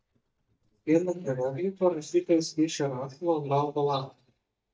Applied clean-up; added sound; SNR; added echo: neural mask model DeepFilterNet 3.